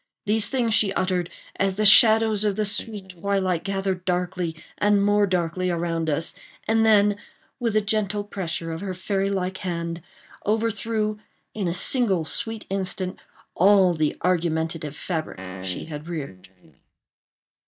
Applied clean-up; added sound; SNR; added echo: neural mask model DeepFilterNet 3.